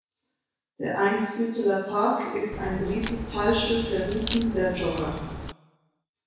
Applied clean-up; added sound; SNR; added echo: none; Crack; 5 dB; reverberation time 1.0 s.